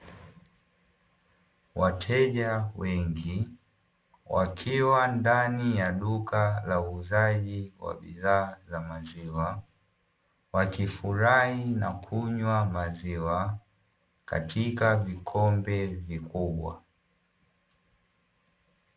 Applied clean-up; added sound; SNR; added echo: none; none; none; none.